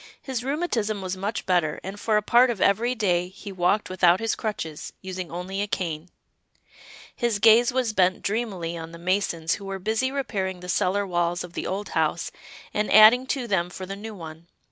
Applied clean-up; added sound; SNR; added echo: none; none; none; none.